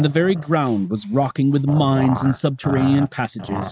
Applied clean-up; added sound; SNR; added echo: neural mask model RNNoise.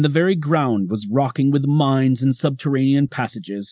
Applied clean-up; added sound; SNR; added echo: none; none; none; none.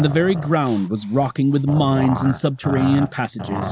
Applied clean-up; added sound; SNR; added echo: none; Growling; 10 dB; none.